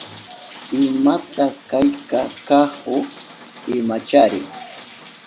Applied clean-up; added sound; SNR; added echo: none; Rain; 17 dB; none.